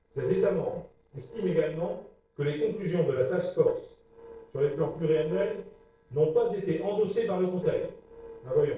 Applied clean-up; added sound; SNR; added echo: neural separator model SepFormer DNS4.